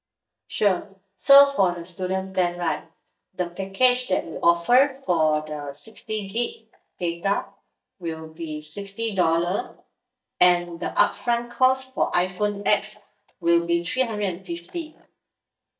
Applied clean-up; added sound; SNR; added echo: neural mask model DeepFilterNet 3.